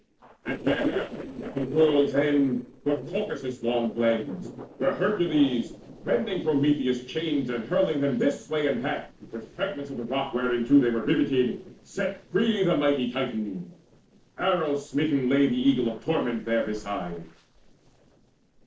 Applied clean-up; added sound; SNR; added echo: neural separator model SepFormer DNS4.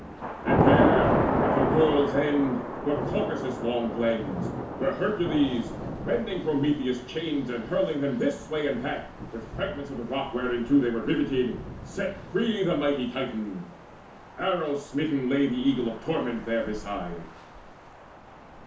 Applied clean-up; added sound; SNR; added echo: none; Thunder / Rain; 3 dB; reverberation time 0.9 s.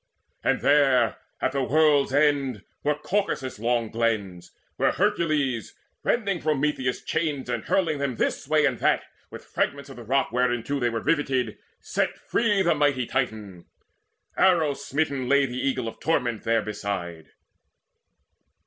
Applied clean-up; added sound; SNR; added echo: none; none; none; none.